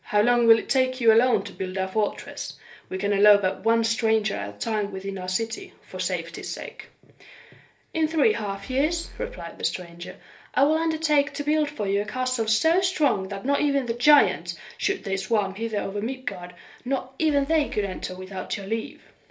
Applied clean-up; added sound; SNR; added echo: none; Bass drum / Keyboard (musical); 16 dB; reverberation time 0.3 s.